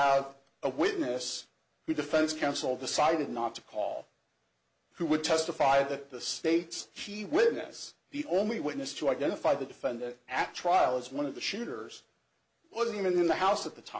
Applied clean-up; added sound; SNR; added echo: none; none; none; none.